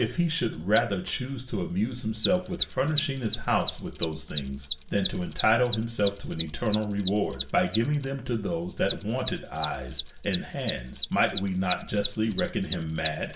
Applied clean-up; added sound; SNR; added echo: none; Mechanisms; 12 dB; reverberation time 0.4 s.